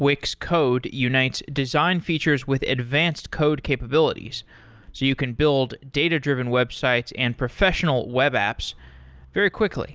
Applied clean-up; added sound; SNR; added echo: none; none; none; none.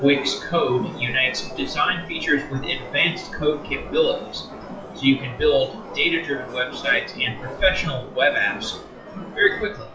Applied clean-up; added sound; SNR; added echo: classical method WPE with log-MMSE.